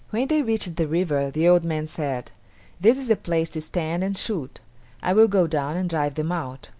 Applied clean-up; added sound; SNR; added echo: none; none; none; none.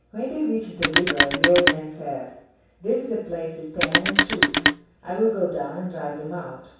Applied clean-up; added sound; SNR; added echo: none; Telephone; -4 dB; reverberation time 0.7 s.